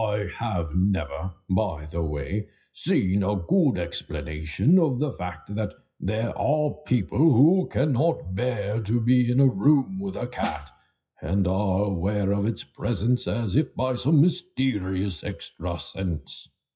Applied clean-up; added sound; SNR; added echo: classical method WPE with log-MMSE.